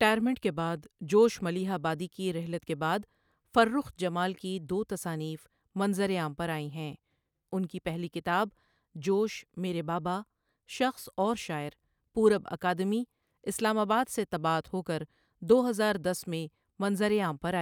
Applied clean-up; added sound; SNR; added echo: none; none; none; none.